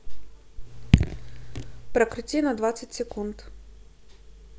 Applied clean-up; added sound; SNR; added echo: none; Raindrop / Drip; -5 dB; none.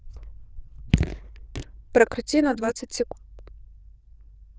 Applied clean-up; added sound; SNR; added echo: neural diffusion model UNIVERSE++.